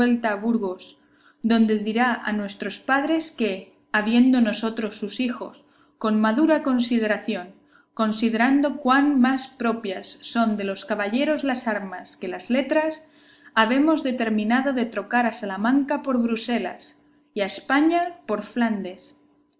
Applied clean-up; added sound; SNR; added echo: none; none; none; none.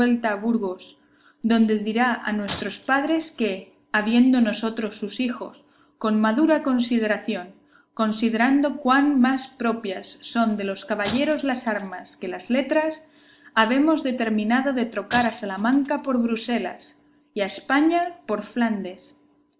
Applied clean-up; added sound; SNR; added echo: none; Shatter; 19 dB; none.